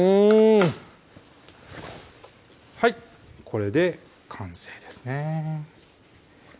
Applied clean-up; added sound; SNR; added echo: none; none; none; none.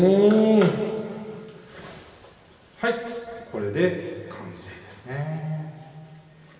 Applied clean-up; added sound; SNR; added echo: none; none; none; reverberation time 2.5 s.